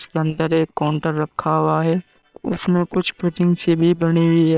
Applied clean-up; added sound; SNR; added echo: neural separator model SepFormer WHAM!.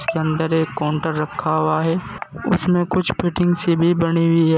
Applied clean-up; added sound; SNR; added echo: none; none; none; none.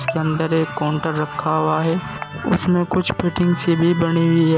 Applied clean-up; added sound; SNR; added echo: none; Musical instrument; 15 dB; none.